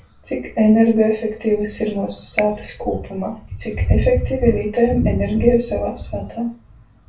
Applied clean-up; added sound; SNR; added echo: none; Finger snapping; 17 dB; reverberation time 0.3 s.